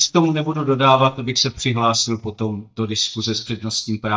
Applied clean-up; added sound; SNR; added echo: neural mask model DeepFilterNet 3.